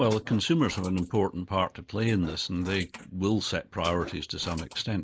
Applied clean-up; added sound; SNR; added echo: neural mask model Resemble Enhance denoiser.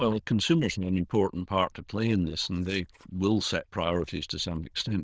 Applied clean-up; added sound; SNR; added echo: neural diffusion model UNIVERSE++.